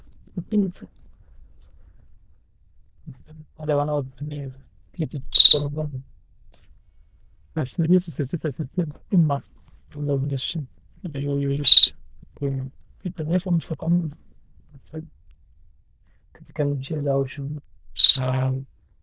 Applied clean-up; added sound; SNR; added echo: neural diffusion model UNIVERSE++.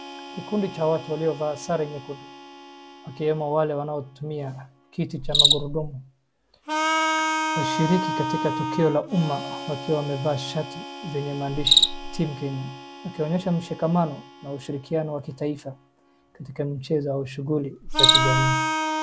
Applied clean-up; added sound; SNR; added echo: none; Cricket + Harmonica; 0 dB; none.